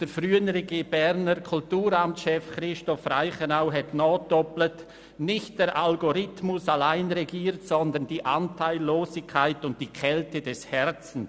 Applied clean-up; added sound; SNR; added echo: none; none; none; none.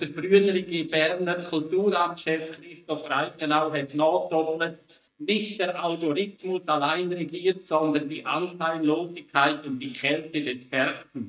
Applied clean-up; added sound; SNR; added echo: neural mask model DeepFilterNet 3.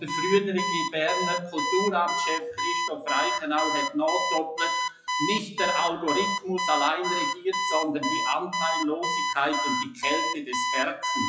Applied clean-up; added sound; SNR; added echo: classical method WPE with log-MMSE.